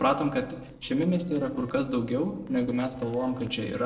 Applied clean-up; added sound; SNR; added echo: neural separator model SepFormer DNS4.